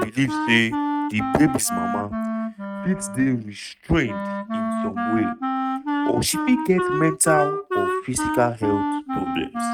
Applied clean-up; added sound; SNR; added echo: neural mask model RNNoise.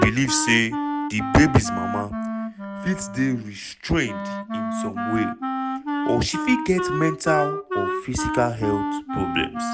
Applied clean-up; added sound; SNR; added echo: none; Wind instrument, woodwind instrument; 4 dB; none.